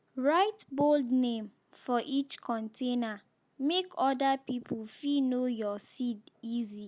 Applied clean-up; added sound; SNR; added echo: none; none; none; none.